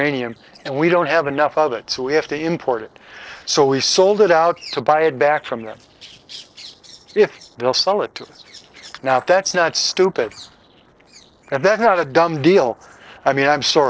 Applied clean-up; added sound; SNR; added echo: neural separator model SepFormer DNS4.